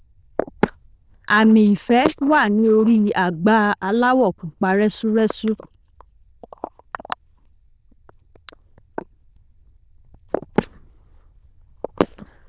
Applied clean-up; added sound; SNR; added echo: neural diffusion model UNIVERSE++.